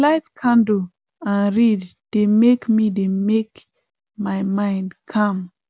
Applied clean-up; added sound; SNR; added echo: none; none; none; none.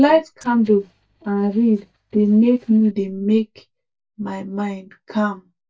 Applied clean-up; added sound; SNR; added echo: neural mask model DeepFilterNet 3.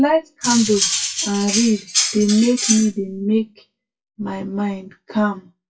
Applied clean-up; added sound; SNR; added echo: classical method WPE with log-MMSE.